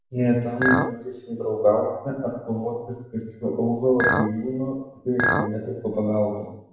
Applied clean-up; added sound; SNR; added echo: none; Chink, clink; 1 dB; reverberation time 0.8 s.